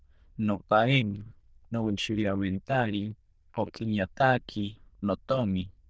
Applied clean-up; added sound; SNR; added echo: neural diffusion model UNIVERSE++.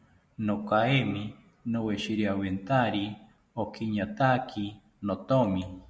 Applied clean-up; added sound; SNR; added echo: none; none; none; none.